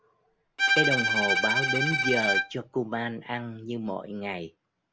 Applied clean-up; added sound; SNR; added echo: none; Bowed string instrument; -5 dB; none.